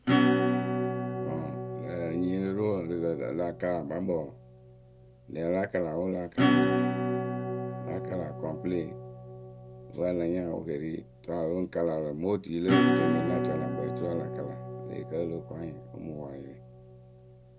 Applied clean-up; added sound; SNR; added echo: none; Acoustic guitar / Strum; -2 dB; none.